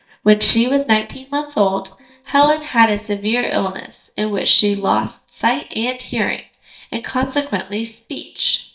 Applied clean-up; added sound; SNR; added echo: neural mask model DeepFilterNet 3.